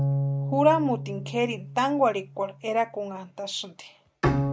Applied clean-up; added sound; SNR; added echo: none; Bowed string instrument; 3 dB; none.